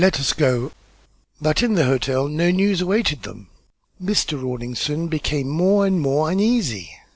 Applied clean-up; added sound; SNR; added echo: none; none; none; none.